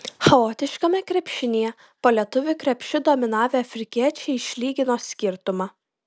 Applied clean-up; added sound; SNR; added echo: none; none; none; none.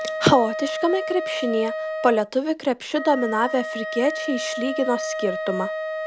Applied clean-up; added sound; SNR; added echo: none; Wind instrument, woodwind instrument; 6 dB; none.